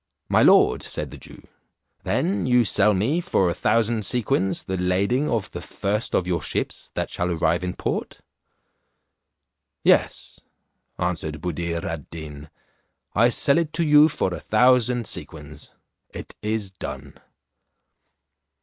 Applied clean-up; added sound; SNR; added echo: none; none; none; none.